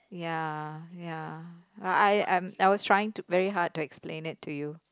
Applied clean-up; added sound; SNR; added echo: none; none; none; none.